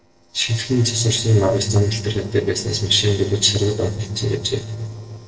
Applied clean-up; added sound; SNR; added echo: neural separator model SepFormer DNS4.